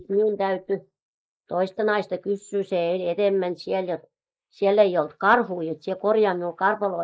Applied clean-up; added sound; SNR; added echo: neural mask model Resemble Enhance denoiser.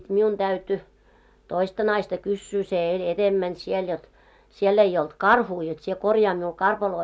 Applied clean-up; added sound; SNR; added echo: none; none; none; none.